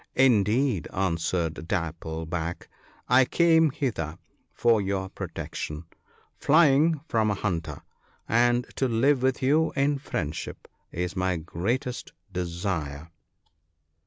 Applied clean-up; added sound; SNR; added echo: none; none; none; none.